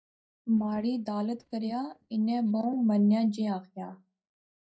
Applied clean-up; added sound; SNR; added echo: neural mask model DeepFilterNet 3.